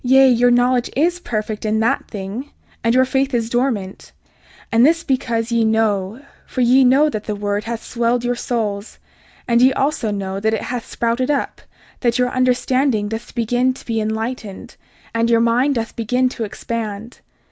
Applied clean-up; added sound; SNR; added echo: none; none; none; none.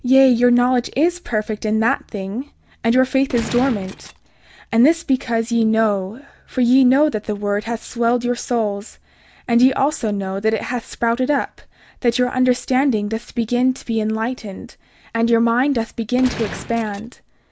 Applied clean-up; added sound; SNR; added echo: none; Gunshot, gunfire; 13 dB; none.